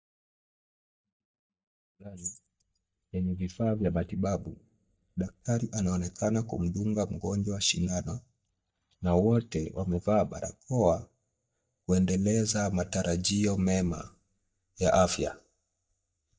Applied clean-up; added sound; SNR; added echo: neural mask model DeepFilterNet 3.